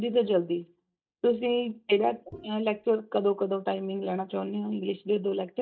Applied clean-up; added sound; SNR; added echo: neural mask model DeepFilterNet 3.